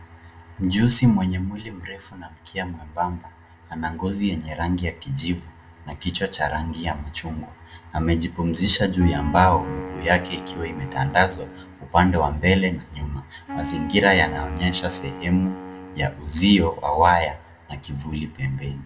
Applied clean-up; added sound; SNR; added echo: none; Wind instrument, woodwind instrument; 11 dB; reverberation time 0.2 s.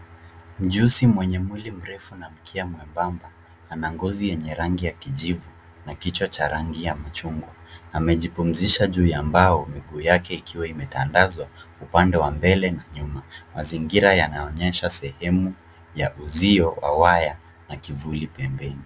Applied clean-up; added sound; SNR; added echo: none; none; none; none.